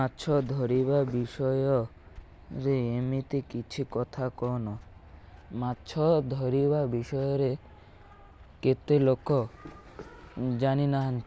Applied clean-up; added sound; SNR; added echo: none; Run; 20 dB; none.